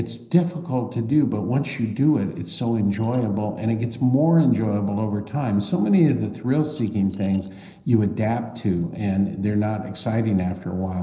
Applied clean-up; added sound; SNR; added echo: neural separator model SepFormer DNS4.